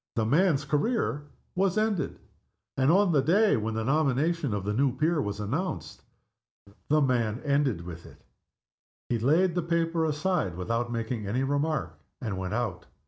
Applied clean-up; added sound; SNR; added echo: none; none; none; none.